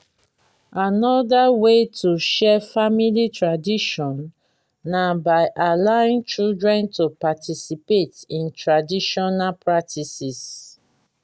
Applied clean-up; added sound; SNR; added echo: none; none; none; none.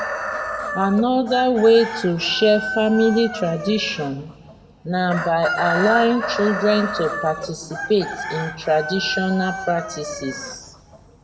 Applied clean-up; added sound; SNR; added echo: none; Chicken, rooster; 8 dB; reverberation time 0.9 s.